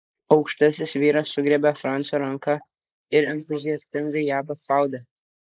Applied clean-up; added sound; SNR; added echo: neural mask model Resemble Enhance denoiser.